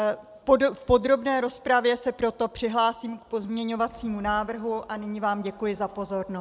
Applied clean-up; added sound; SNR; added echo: none; none; none; none.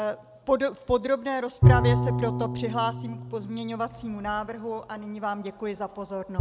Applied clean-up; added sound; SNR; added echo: none; Bowed string instrument; -1 dB; none.